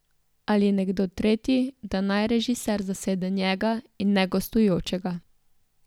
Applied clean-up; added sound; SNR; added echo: none; none; none; none.